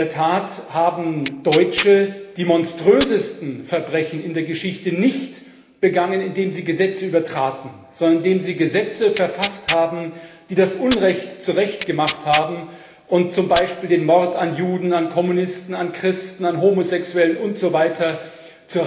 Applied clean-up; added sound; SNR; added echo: none; Tearing; 11 dB; reverberation time 1.0 s.